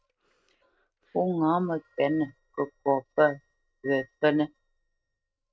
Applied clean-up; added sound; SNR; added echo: neural mask model RNNoise.